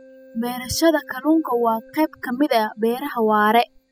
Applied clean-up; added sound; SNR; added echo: classical method spectral subtraction.